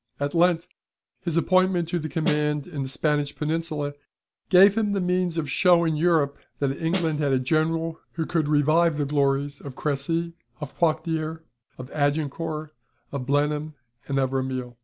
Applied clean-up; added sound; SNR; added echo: none; Snare drum; 8 dB; none.